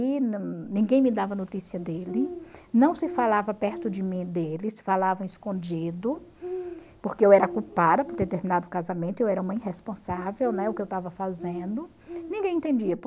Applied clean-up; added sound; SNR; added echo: none; Bird; 14 dB; none.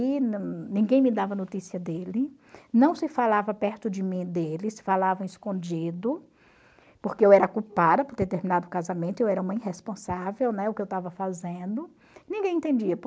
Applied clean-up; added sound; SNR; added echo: none; none; none; none.